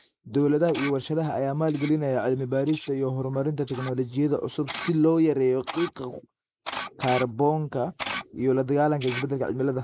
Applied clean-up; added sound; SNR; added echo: neural mask model Resemble Enhance denoiser.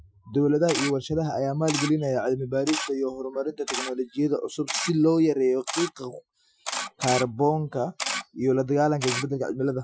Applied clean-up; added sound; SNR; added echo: classical method Wiener filter.